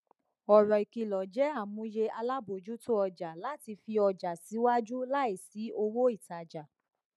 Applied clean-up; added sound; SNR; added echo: none; none; none; none.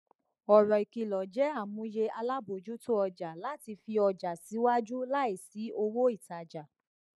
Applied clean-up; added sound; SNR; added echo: neural mask model Resemble Enhance denoiser.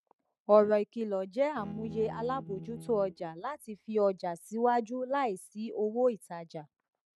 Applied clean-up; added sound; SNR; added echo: neural mask model RNNoise.